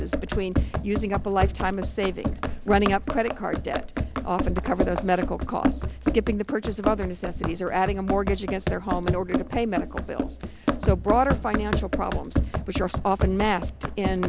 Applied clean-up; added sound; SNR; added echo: none; Run; 1 dB; none.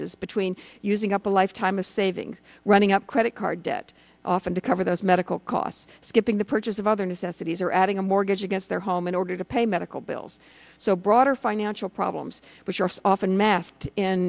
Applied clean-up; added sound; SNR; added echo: none; none; none; none.